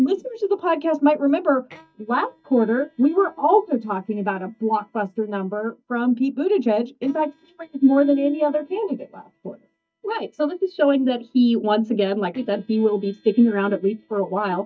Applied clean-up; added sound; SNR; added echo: neural mask model DeepFilterNet 3.